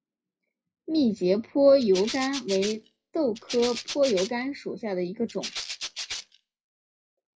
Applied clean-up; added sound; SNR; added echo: classical method WPE with log-MMSE.